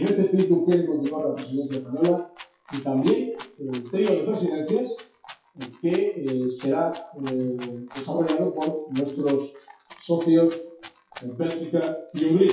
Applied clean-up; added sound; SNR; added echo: classical method WPE with log-MMSE.